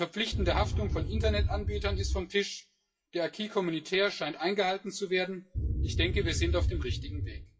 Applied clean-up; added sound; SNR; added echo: classical method WPE with log-MMSE.